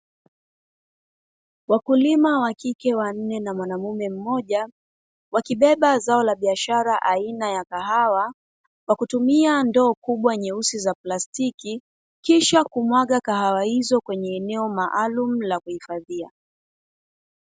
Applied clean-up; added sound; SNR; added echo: none; none; none; none.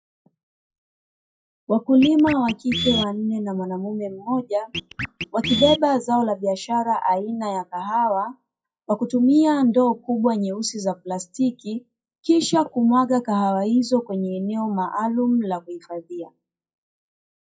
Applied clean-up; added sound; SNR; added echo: classical method WPE with log-MMSE.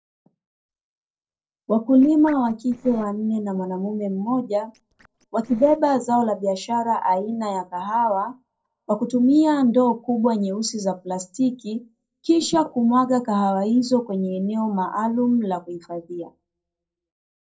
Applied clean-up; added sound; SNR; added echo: neural separator model SepFormer DNS4.